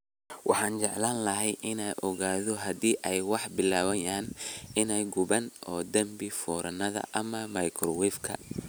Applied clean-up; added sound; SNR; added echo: none; none; none; none.